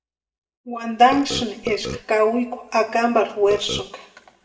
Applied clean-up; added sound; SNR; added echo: none; Burping, eructation; 9 dB; reverberation time 0.7 s.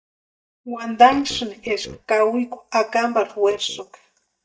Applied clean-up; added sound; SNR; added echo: neural mask model DeepFilterNet 3.